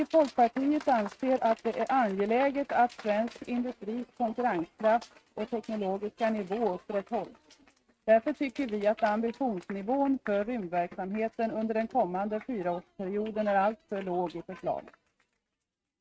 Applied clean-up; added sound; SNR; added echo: neural mask model RNNoise.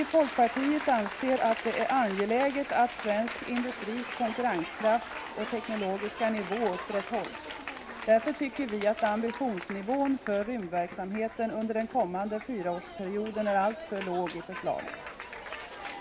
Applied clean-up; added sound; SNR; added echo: none; Applause / Cheering; 10 dB; none.